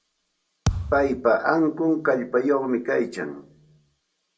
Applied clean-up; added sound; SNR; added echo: none; Thump, thud; 6 dB; reverberation time 0.2 s.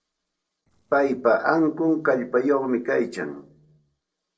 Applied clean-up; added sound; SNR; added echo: neural separator model SepFormer DNS4.